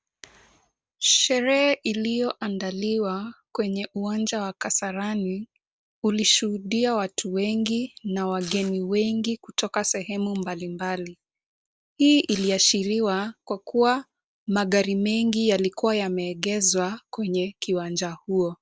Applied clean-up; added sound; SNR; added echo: neural separator model SepFormer DNS4.